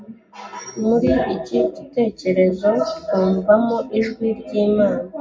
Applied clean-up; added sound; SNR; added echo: none; none; none; reverberation time 0.4 s.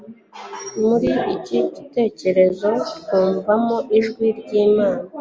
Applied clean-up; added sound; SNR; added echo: none; none; none; none.